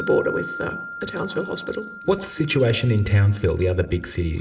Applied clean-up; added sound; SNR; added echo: none; Wind chime; 14 dB; reverberation time 1.8 s.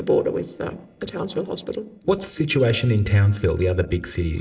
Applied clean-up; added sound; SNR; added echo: neural separator model SepFormer DNS4.